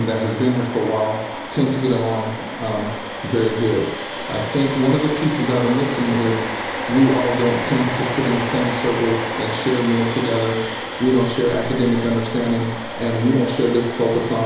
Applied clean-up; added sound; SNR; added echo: none; Domestic sounds, home sounds; 7 dB; reverberation time 1.0 s.